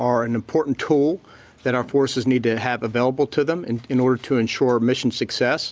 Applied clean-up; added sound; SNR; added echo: none; none; none; none.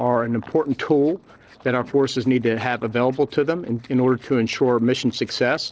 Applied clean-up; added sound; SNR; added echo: neural separator model SepFormer DNS4.